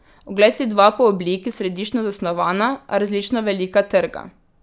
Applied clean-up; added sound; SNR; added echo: none; none; none; none.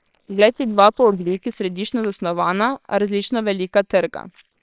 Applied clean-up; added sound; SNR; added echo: neural separator model SepFormer WHAMR!.